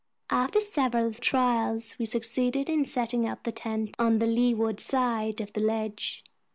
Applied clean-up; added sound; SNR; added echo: none; none; none; none.